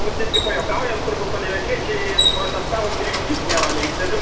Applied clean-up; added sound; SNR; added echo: none; Bicycle; -3 dB; reverberation time 2.1 s.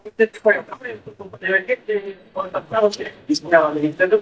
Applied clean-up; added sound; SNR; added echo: neural mask model DeepFilterNet 3.